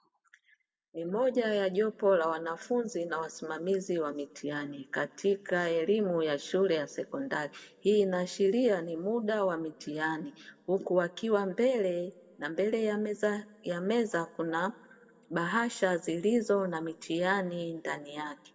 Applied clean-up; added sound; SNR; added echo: none; none; none; reverberation time 2.0 s.